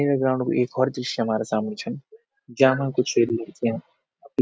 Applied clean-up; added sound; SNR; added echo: none; none; none; none.